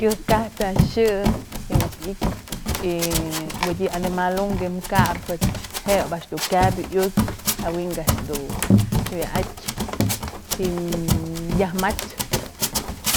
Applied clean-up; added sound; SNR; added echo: none; Run; -1 dB; none.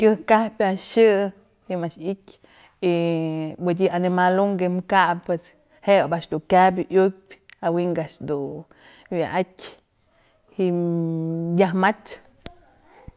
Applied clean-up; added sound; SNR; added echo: none; none; none; none.